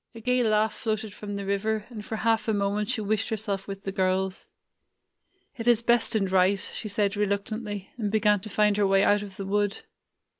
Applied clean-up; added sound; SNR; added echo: none; none; none; none.